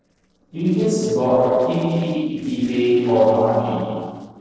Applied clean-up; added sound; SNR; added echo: neural separator model SepFormer DNS4.